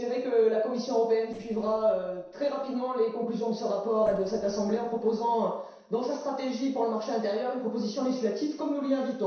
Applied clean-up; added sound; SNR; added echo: neural separator model SepFormer DNS4.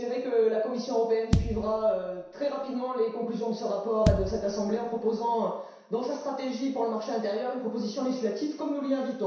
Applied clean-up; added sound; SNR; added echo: none; Bass drum; 3 dB; reverberation time 0.7 s.